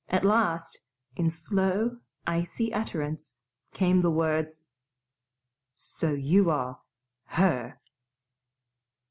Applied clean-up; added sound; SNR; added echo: none; none; none; none.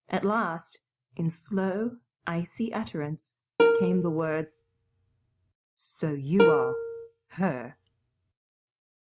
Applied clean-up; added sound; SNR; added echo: neural mask model RNNoise.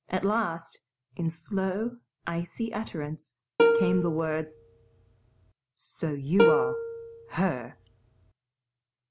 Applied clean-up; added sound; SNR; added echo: none; Plucked string instrument; -3 dB; none.